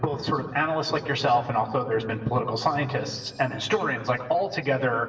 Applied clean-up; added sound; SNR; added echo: none; Piano; 16 dB; reverberation time 1.0 s.